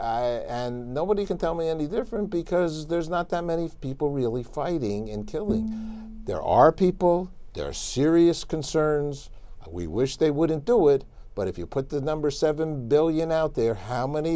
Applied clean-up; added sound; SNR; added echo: none; Bowed string instrument; 10 dB; none.